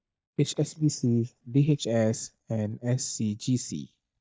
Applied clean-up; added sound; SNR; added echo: neural mask model DeepFilterNet 3.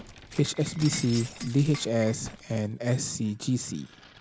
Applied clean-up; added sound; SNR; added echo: none; Shatter; 15 dB; none.